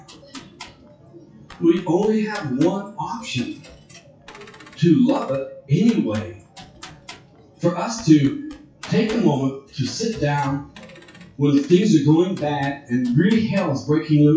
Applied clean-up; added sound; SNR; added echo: classical method WPE with log-MMSE.